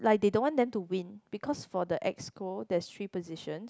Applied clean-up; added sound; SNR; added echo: none; none; none; none.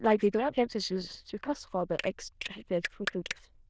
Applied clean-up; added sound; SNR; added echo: neural diffusion model UNIVERSE++.